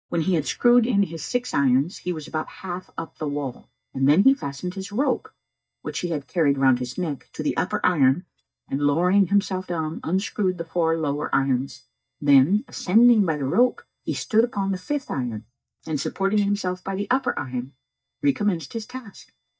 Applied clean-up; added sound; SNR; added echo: neural mask model DeepFilterNet 3.